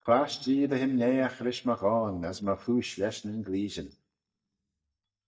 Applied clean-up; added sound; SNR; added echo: neural mask model DeepFilterNet 3.